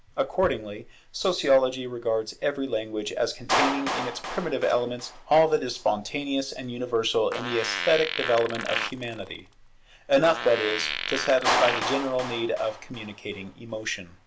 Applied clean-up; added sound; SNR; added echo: none; Clapping + Fart; 6 dB; none.